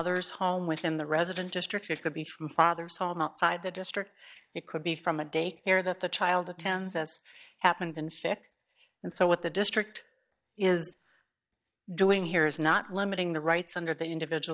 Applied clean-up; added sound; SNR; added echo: neural mask model DeepFilterNet 3.